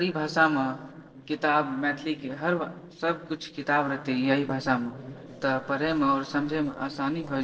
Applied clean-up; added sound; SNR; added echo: neural separator model SepFormer DNS4.